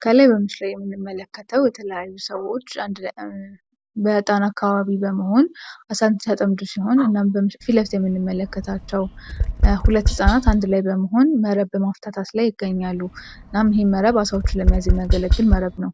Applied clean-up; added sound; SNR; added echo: none; Tap; 1 dB; none.